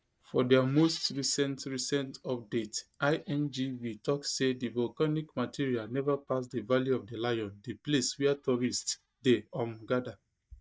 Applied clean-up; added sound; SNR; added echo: neural mask model DeepFilterNet 3.